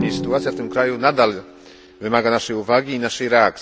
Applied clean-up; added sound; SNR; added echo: none; Drum; 11 dB; none.